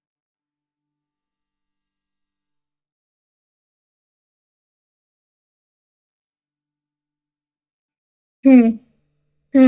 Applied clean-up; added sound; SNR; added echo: neural mask model DeepFilterNet 3.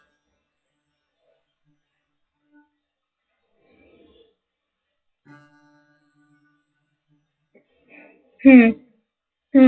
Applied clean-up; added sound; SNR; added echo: classical method WPE with log-MMSE.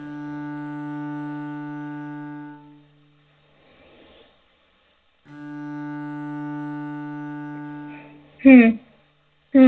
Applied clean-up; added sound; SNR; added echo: none; Bowed string instrument; 12 dB; reverberation time 0.2 s.